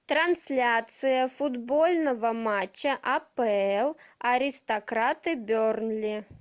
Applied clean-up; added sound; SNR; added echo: none; none; none; none.